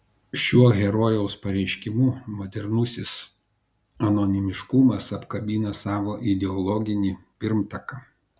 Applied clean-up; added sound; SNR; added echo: none; none; none; none.